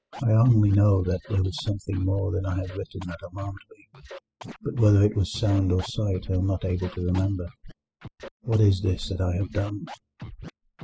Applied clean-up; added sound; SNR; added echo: classical method spectral subtraction.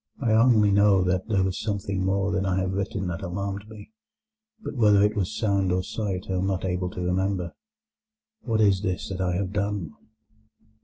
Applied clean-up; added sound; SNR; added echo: none; none; none; none.